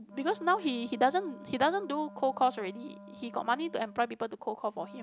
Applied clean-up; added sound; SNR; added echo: none; Wind instrument, woodwind instrument; 18 dB; none.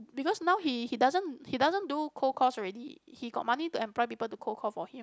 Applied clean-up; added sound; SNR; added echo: none; none; none; none.